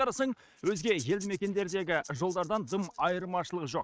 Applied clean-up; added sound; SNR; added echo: neural mask model RNNoise.